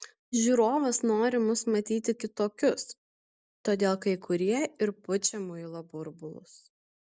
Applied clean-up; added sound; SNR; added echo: none; none; none; none.